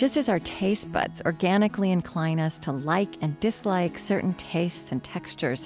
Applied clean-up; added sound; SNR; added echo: none; none; none; none.